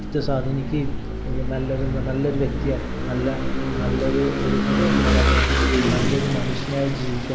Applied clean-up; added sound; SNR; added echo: none; Engine / Vehicle; -3 dB; none.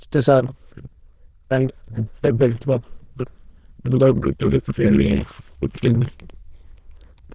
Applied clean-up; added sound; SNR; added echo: neural diffusion model UNIVERSE++.